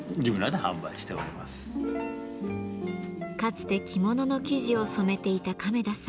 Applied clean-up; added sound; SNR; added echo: none; none; none; none.